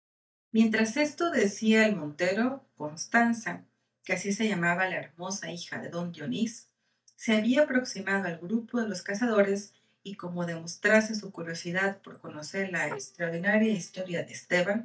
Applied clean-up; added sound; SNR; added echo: neural mask model DeepFilterNet 3.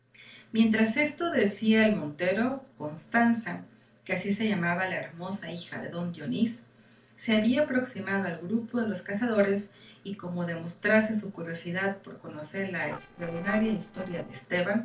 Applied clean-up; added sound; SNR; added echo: neural separator model SepFormer DNS4.